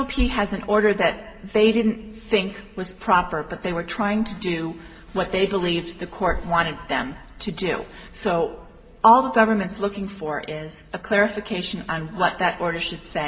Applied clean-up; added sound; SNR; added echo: none; none; none; reverberation time 1.4 s.